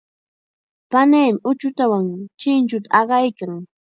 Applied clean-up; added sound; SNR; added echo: none; none; none; none.